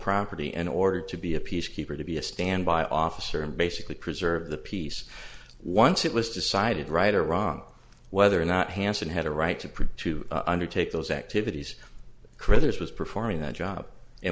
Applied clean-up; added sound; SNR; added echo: none; none; none; none.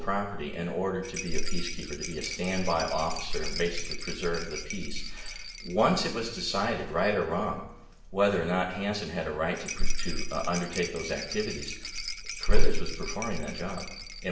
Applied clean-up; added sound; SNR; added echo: none; Rattle; 15 dB; reverberation time 0.8 s.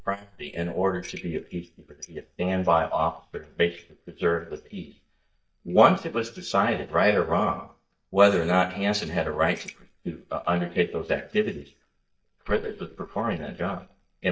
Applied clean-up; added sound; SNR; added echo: neural mask model DeepFilterNet 3.